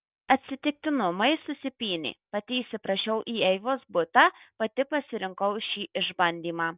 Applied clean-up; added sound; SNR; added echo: none; none; none; none.